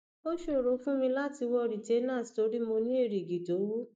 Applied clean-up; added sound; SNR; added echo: neural mask model DeepFilterNet 3.